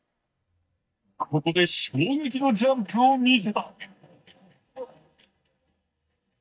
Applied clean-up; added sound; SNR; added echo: neural mask model DeepFilterNet 3.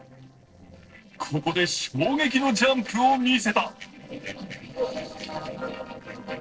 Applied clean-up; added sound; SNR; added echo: neural separator model SepFormer DNS4.